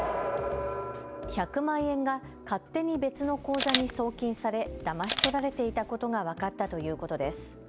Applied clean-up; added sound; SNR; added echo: none; Camera; 1 dB; none.